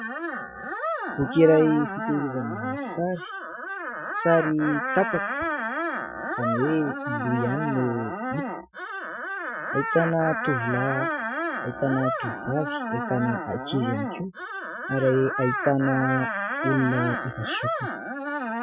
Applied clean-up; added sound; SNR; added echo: classical method Wiener filter.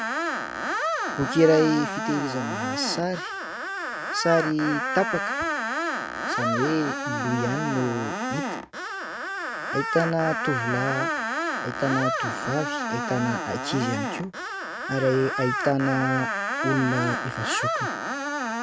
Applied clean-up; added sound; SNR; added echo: none; Screech; 1 dB; none.